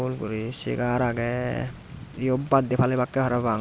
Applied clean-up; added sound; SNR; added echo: none; Thunder / Rain; 17 dB; none.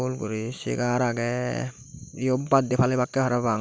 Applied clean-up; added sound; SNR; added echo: none; none; none; none.